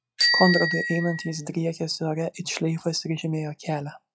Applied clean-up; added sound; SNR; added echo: classical method log-MMSE.